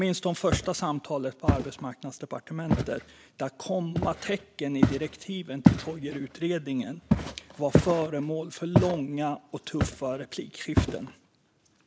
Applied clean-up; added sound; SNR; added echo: none; Walk, footsteps; -1 dB; none.